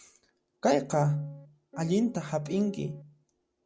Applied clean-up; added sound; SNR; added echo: none; Piano; 17 dB; none.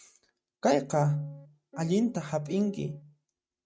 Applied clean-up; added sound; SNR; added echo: neural mask model RNNoise.